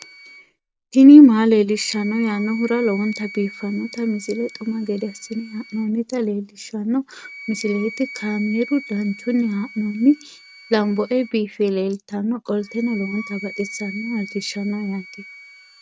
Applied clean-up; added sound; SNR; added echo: none; Wind instrument, woodwind instrument; 18 dB; none.